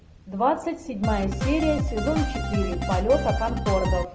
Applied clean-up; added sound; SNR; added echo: none; Drum kit; 0 dB; none.